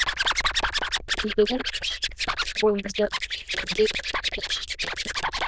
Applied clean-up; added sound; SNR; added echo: neural diffusion model UNIVERSE++.